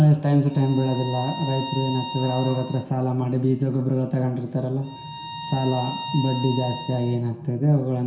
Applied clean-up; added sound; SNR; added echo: none; Bowed string instrument; 11 dB; reverberation time 0.7 s.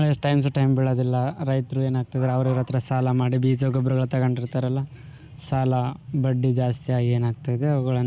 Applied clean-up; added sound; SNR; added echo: none; none; none; none.